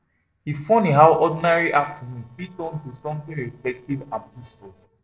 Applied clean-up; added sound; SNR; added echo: neural separator model SepFormer DNS4.